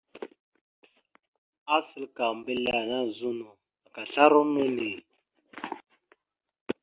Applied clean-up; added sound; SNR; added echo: none; none; none; none.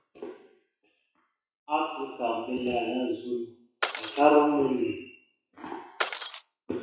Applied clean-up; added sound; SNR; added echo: classical method WPE with log-MMSE.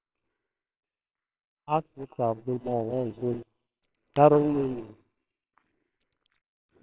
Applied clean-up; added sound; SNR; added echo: neural separator model SepFormer WHAMR!.